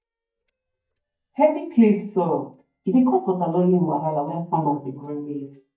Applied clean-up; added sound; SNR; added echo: neural mask model DeepFilterNet 3.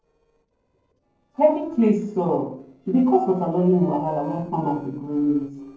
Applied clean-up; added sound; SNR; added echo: neural separator model SepFormer DNS4.